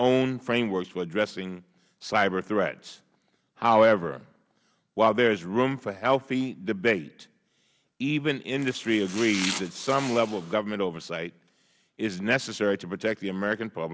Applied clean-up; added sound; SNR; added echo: none; Domestic sounds, home sounds; 9 dB; none.